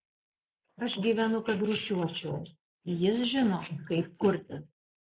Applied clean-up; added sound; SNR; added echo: neural mask model Resemble Enhance denoiser.